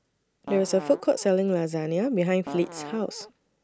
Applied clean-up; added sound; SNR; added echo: none; Fart; 13 dB; none.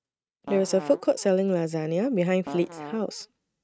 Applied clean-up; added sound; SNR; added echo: neural mask model RNNoise.